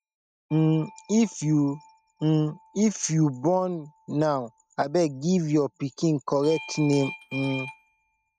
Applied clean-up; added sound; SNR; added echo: neural mask model RNNoise.